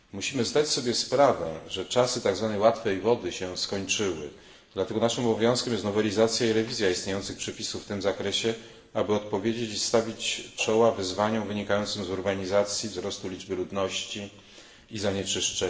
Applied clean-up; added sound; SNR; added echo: none; none; none; reverberation time 0.8 s.